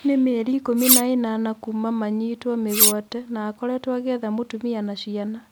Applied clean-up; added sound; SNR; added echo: none; Cutlery, silverware; -3 dB; none.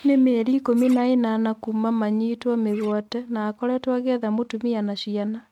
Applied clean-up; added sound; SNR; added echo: neural mask model RNNoise.